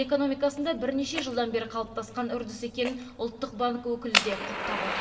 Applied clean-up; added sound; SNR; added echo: none; Fire; 5 dB; reverberation time 1.5 s.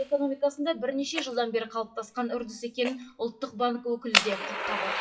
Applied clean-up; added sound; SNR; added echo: classical method WPE with log-MMSE.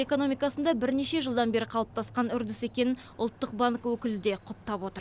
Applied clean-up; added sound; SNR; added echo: none; none; none; none.